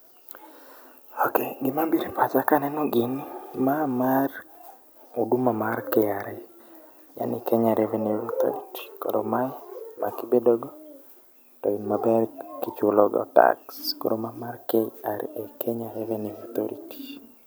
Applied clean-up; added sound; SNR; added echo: none; none; none; none.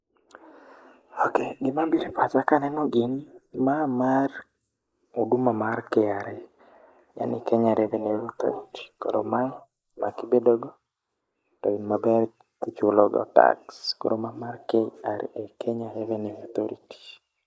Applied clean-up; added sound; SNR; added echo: neural mask model Resemble Enhance denoiser.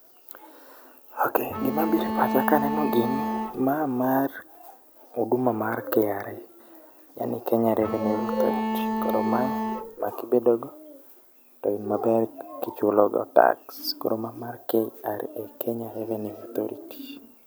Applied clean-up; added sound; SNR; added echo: none; Bowed string instrument; 2 dB; none.